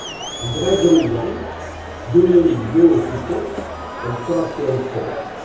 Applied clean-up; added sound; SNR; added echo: none; Crowd; 10 dB; reverberation time 0.6 s.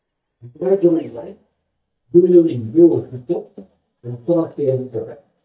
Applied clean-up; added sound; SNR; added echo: neural mask model DeepFilterNet 3.